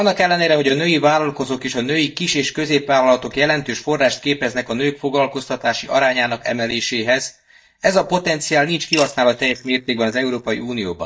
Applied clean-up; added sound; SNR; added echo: neural mask model DeepFilterNet 3.